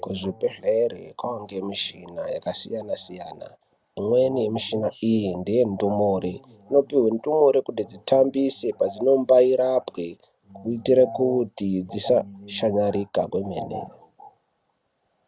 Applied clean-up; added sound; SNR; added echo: none; none; none; none.